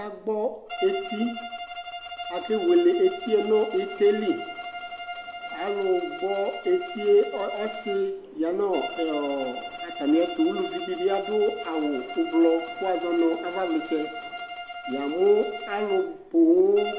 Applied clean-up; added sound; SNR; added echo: none; Bowed string instrument; 11 dB; none.